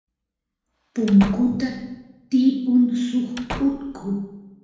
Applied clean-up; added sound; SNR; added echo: none; Slam / Wood; 17 dB; reverberation time 1.0 s.